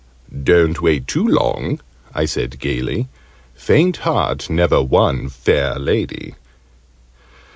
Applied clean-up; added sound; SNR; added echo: none; none; none; none.